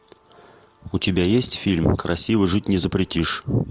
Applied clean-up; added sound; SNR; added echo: none; none; none; none.